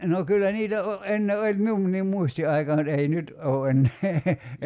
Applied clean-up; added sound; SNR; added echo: none; none; none; none.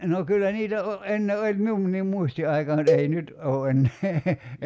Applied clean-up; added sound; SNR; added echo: none; Cowbell; 4 dB; none.